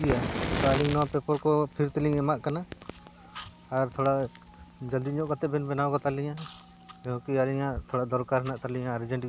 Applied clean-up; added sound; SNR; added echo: none; Fire; 9 dB; none.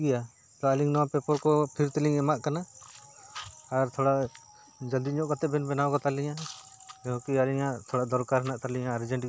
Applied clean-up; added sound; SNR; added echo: none; none; none; none.